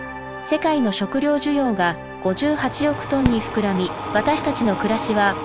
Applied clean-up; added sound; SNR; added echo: none; Fireworks; 12 dB; none.